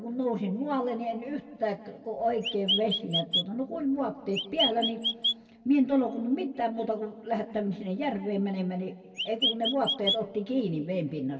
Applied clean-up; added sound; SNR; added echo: none; Chirp, tweet; 0 dB; reverberation time 1.2 s.